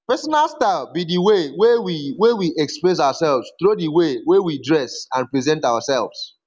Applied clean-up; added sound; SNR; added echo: none; none; none; none.